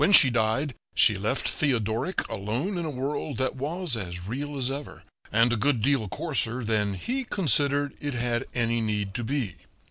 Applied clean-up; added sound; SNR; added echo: none; none; none; none.